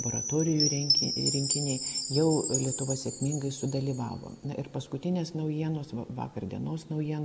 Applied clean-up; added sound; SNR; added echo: none; Chime; 4 dB; none.